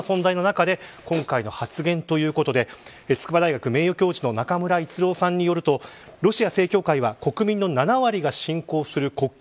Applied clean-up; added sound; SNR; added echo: none; none; none; none.